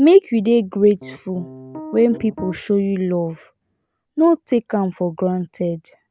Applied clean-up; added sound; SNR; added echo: none; Piano; 15 dB; none.